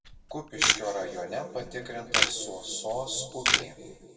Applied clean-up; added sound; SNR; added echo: none; Camera; -4 dB; reverberation time 1.7 s.